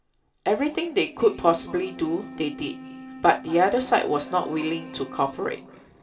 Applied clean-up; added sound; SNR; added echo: none; Wind instrument, woodwind instrument; 16 dB; reverberation time 2.4 s.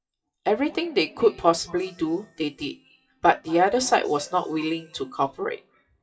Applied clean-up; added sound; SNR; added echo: classical method WPE with log-MMSE.